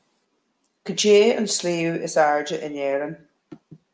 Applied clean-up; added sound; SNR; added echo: none; none; none; none.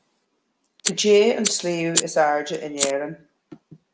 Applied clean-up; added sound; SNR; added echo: none; Fire; 6 dB; none.